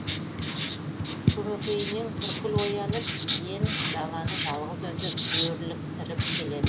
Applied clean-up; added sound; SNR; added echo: none; Writing; -4 dB; none.